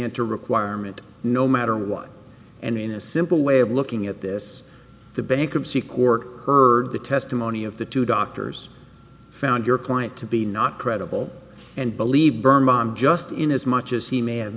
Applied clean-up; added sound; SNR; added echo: none; none; none; none.